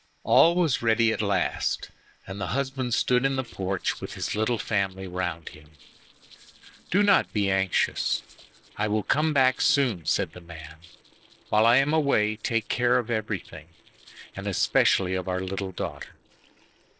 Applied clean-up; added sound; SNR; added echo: neural separator model SepFormer DNS4.